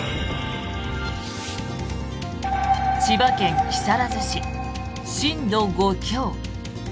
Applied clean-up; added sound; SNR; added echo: none; none; none; none.